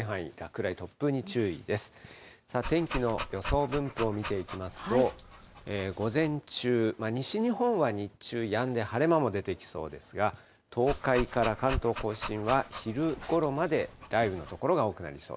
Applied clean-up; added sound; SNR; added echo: none; Dog; 9 dB; none.